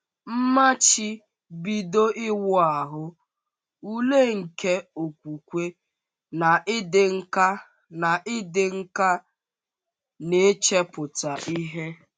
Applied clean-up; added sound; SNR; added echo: none; none; none; none.